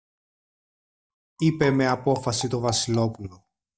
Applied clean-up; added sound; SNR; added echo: neural mask model DeepFilterNet 3.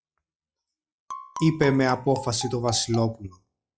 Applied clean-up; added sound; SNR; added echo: classical method log-MMSE.